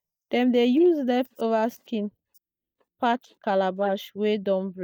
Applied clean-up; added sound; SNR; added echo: neural mask model DeepFilterNet 3.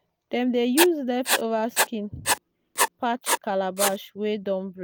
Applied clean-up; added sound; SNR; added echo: none; Writing; 1 dB; none.